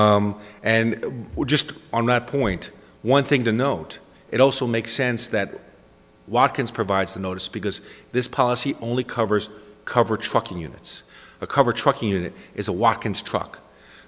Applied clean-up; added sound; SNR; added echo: none; none; none; none.